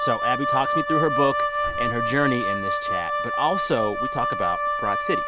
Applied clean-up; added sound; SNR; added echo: none; Wind instrument, woodwind instrument; -1 dB; none.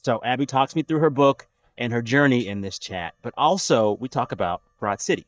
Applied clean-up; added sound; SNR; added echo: neural mask model DeepFilterNet 3.